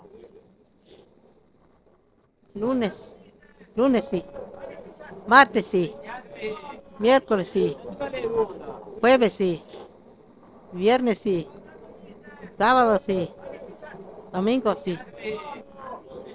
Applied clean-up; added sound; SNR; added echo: neural separator model SepFormer DNS4.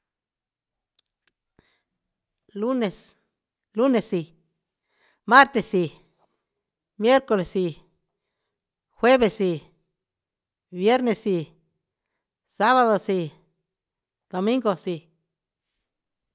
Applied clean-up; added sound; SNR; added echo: none; none; none; none.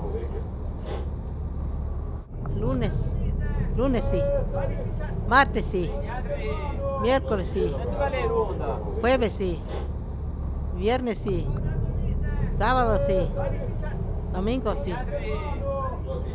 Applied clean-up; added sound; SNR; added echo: none; Boat, Water vehicle; -3 dB; none.